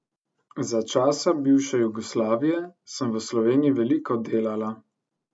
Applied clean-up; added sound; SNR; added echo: none; none; none; none.